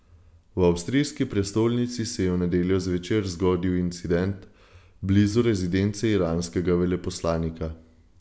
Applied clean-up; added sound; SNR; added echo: none; none; none; none.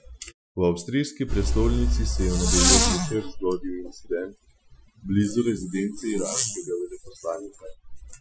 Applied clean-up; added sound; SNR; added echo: classical method Wiener filter.